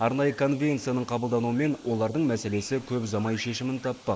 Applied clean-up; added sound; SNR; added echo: neural mask model Resemble Enhance denoiser.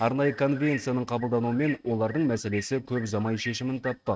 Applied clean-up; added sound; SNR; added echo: neural mask model RNNoise.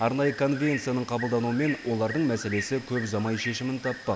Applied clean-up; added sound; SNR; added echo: none; Bird; 12 dB; none.